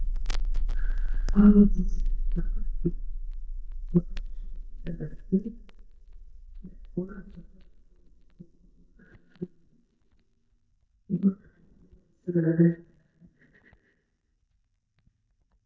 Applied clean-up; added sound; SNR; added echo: neural mask model DeepFilterNet 3.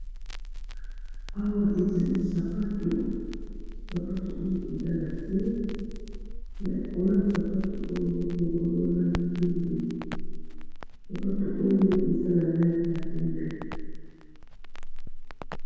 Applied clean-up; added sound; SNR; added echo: none; Crackle; 5 dB; reverberation time 2.0 s.